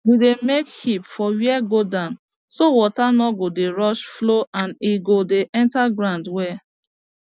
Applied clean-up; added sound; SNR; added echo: none; none; none; none.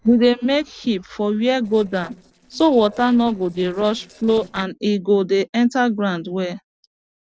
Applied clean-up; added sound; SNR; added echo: neural separator model SepFormer DNS4.